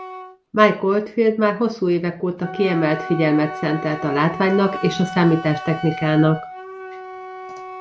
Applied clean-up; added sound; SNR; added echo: none; Wind instrument, woodwind instrument; 12 dB; none.